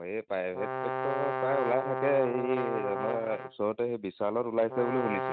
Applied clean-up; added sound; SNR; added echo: neural mask model RNNoise.